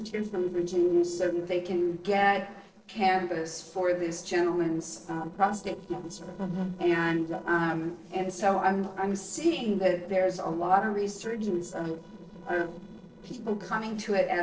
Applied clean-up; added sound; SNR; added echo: neural separator model SepFormer DNS4.